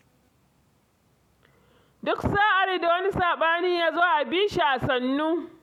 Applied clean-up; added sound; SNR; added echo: none; none; none; none.